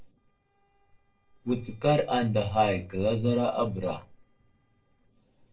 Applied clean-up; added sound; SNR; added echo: neural separator model SepFormer DNS4.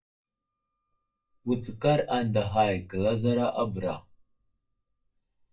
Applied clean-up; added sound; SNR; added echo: neural mask model DeepFilterNet 3.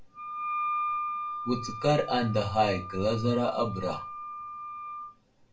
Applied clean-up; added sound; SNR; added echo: none; Wind instrument, woodwind instrument; 5 dB; reverberation time 0.3 s.